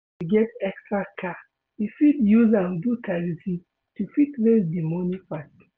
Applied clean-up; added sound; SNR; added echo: none; none; none; none.